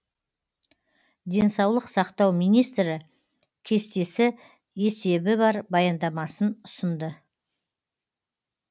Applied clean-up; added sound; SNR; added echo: none; none; none; none.